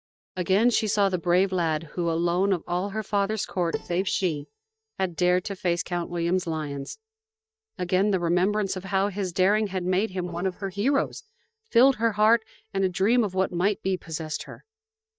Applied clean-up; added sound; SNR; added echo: neural mask model DeepFilterNet 3.